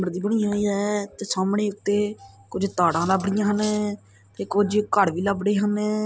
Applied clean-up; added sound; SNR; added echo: none; Cutlery, silverware; 18 dB; none.